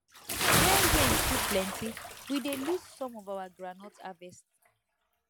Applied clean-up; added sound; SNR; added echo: none; Bathtub (filling or washing) / Splash, splatter; -5 dB; none.